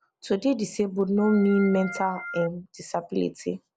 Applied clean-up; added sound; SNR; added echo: none; Organ; 12 dB; none.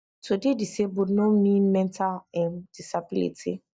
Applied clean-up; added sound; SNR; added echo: neural mask model DeepFilterNet 3.